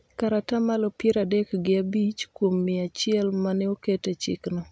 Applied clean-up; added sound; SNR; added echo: none; none; none; none.